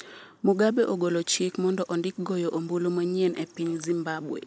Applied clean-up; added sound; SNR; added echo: none; none; none; none.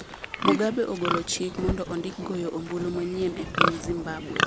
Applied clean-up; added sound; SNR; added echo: none; Livestock, farm animals, working animals; 0 dB; none.